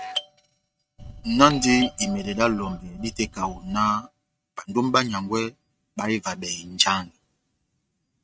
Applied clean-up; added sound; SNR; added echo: neural mask model RNNoise.